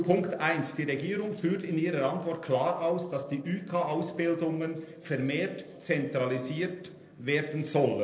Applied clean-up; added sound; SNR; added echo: neural separator model SepFormer DNS4.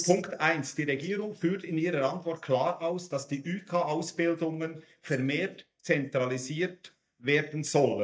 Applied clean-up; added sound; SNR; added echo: neural mask model DeepFilterNet 3.